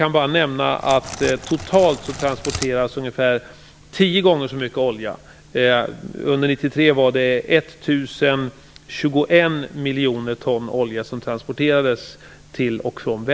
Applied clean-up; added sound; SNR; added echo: none; Crackle; 13 dB; none.